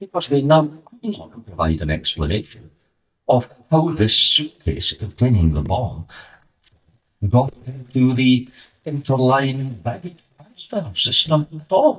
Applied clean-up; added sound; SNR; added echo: neural mask model DeepFilterNet 3.